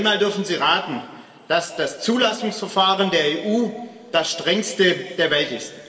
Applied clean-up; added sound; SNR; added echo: none; none; none; reverberation time 2.6 s.